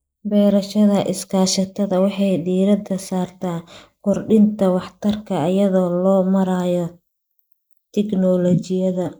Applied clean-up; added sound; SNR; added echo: neural mask model Resemble Enhance denoiser.